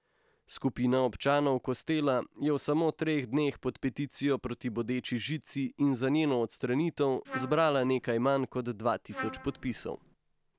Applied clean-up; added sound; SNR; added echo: none; Trumpet; 12 dB; none.